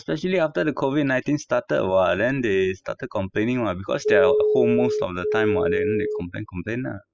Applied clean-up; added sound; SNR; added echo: classical method spectral subtraction.